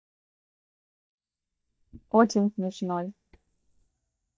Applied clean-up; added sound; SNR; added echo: neural mask model DeepFilterNet 3.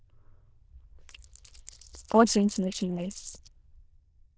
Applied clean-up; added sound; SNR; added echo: neural diffusion model UNIVERSE++.